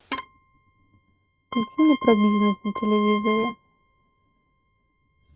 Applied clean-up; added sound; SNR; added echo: neural mask model RNNoise.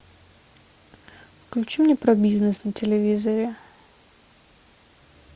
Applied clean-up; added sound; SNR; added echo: none; none; none; none.